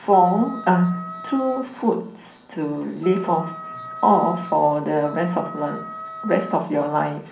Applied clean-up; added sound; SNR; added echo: none; Wind instrument, woodwind instrument; 14 dB; reverberation time 0.6 s.